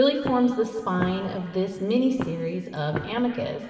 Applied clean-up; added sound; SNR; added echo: none; Walk, footsteps; 12 dB; reverberation time 2.1 s.